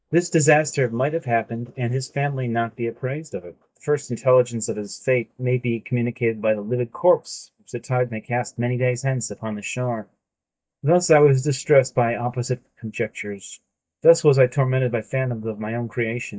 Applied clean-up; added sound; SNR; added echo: neural mask model DeepFilterNet 3.